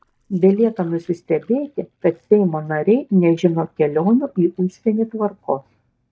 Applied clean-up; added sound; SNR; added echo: neural mask model DeepFilterNet 3.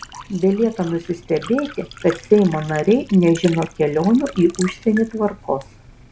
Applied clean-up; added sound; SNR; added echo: none; Liquid; 18 dB; none.